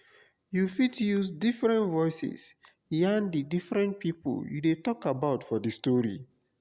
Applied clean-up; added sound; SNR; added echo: none; none; none; none.